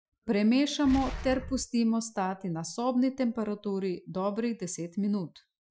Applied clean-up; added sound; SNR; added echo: classical method Wiener filter.